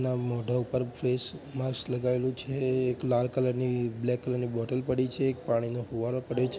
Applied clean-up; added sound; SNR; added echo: none; none; none; none.